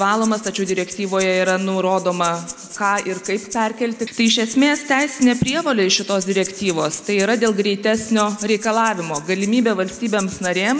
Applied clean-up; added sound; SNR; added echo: none; Rattle (instrument); 16 dB; none.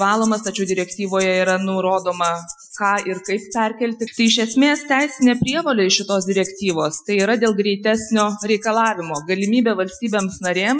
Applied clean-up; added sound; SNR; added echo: classical method Wiener filter.